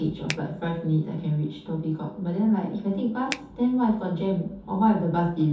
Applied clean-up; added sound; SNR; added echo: none; Finger snapping; 10 dB; reverberation time 0.5 s.